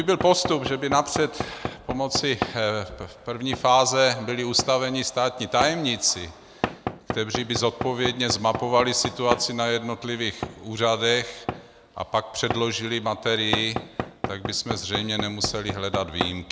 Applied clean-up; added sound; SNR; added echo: none; Knock / Wood; 9 dB; none.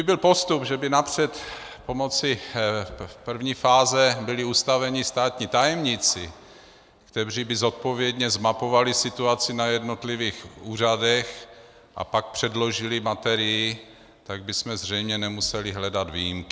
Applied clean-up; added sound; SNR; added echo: none; none; none; none.